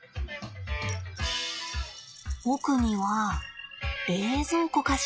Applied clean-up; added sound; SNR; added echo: classical method log-MMSE.